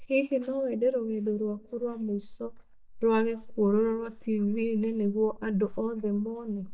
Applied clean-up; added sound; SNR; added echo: neural mask model DeepFilterNet 3.